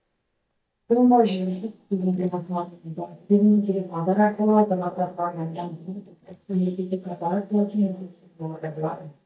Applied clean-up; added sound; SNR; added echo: neural mask model DeepFilterNet 3.